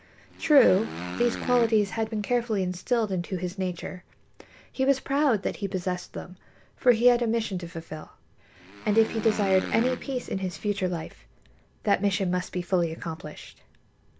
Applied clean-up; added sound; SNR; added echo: none; Motorcycle; 11 dB; none.